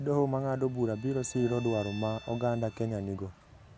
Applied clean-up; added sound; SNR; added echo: none; Brass instrument + Bowed string instrument; 19 dB; none.